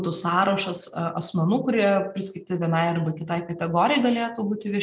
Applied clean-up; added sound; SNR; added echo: none; none; none; none.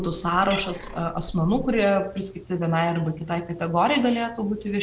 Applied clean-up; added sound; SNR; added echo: none; Cat; 16 dB; none.